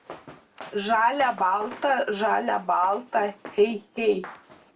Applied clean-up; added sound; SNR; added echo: none; Run; 19 dB; reverberation time 0.2 s.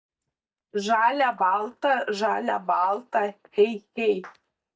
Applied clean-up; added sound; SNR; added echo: neural mask model DeepFilterNet 3.